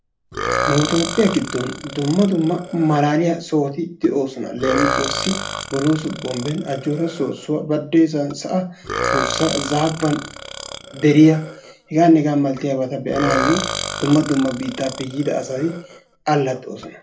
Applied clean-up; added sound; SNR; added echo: none; Burping, eructation; 8 dB; reverberation time 0.3 s.